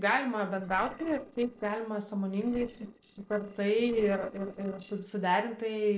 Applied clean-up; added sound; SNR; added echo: neural separator model SepFormer DNS4.